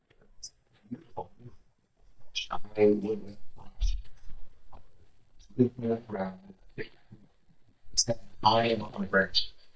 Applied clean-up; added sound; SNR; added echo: neural mask model DeepFilterNet 3.